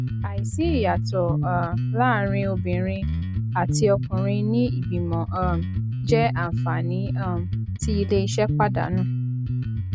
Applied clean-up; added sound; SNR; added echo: none; Bass guitar; -1 dB; none.